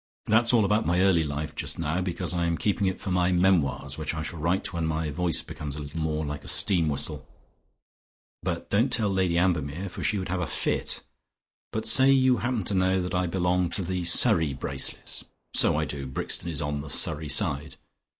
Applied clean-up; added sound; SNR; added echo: neural mask model Resemble Enhance denoiser.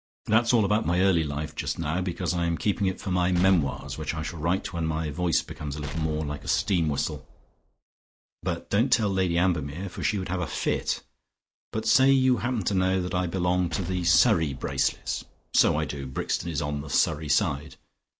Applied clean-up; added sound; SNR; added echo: none; Explosion; 13 dB; none.